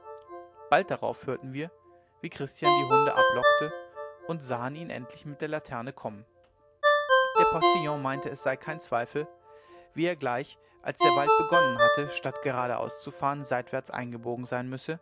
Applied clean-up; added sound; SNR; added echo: none; Ringtone; -4 dB; none.